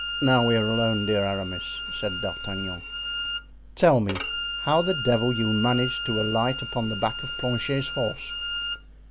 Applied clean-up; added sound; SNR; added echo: none; Bowed string instrument; 5 dB; none.